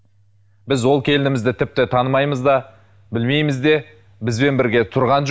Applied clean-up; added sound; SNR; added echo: none; none; none; none.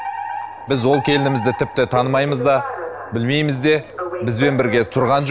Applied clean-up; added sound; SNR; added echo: none; Alarm; 9 dB; none.